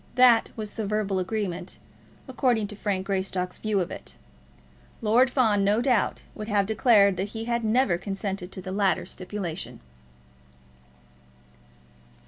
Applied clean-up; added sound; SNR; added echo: none; none; none; none.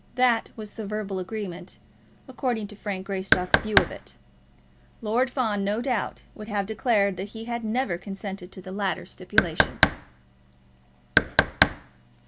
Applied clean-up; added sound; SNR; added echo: none; Knock; -5 dB; none.